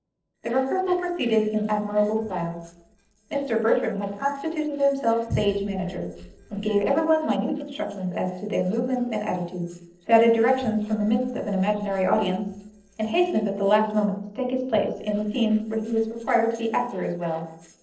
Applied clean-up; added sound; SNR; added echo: neural separator model SepFormer DNS4.